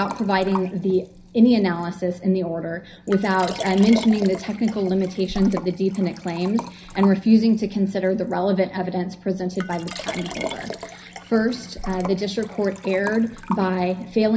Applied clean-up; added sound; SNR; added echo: none; Liquid; 15 dB; reverberation time 0.5 s.